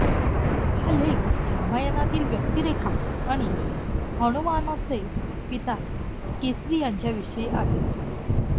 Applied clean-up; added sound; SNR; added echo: none; Thunder / Rain; -4 dB; none.